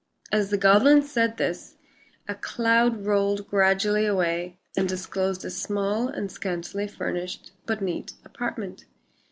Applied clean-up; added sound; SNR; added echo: neural mask model Resemble Enhance denoiser.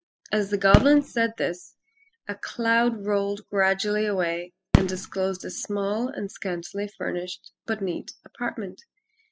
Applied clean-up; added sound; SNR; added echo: classical method spectral subtraction.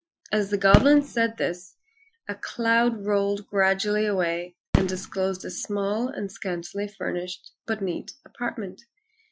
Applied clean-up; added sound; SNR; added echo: classical method Wiener filter.